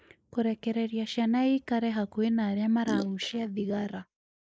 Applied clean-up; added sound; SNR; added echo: neural mask model Resemble Enhance denoiser.